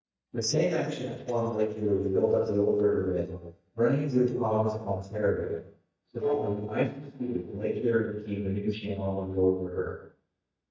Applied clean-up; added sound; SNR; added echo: neural mask model DeepFilterNet 3.